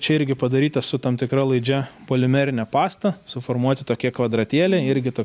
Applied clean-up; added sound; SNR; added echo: none; none; none; none.